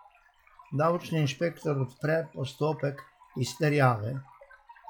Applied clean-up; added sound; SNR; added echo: classical method log-MMSE.